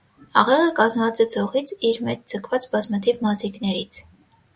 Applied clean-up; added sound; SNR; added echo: none; none; none; none.